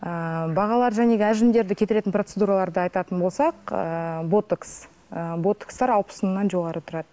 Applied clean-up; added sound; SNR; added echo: none; none; none; none.